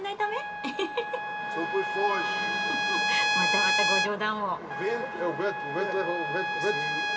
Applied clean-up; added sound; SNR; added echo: none; Trumpet; -2 dB; reverberation time 0.7 s.